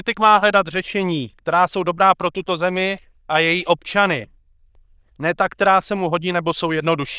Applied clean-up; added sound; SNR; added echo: neural diffusion model UNIVERSE++.